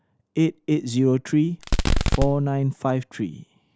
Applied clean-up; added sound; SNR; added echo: none; Fireworks; -2 dB; none.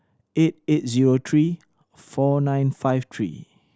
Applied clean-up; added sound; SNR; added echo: none; none; none; none.